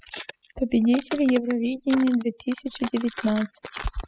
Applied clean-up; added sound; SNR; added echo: classical method spectral subtraction.